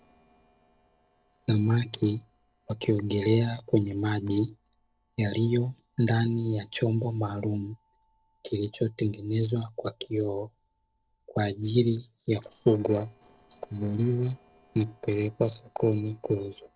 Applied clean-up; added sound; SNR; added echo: neural separator model SepFormer DNS4.